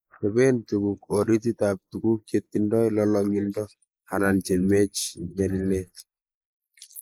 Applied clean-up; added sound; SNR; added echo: neural mask model Resemble Enhance denoiser.